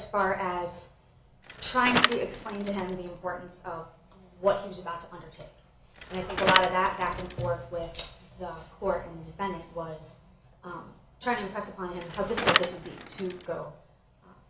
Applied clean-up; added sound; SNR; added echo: none; Bicycle; 0 dB; reverberation time 0.4 s.